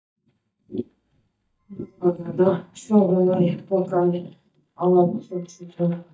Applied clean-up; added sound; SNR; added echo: neural mask model DeepFilterNet 3.